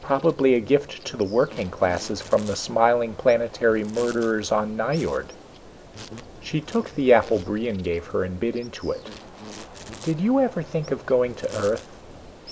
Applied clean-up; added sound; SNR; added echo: none; Insect; 18 dB; none.